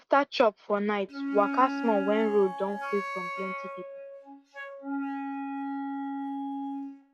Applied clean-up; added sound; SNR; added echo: classical method log-MMSE.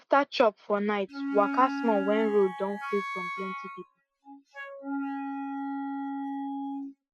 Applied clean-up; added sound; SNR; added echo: classical method Wiener filter.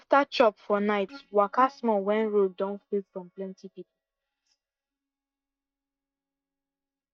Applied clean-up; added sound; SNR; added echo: neural mask model DeepFilterNet 3.